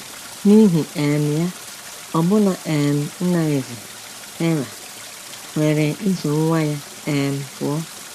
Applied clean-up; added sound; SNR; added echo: none; Stream; 16 dB; none.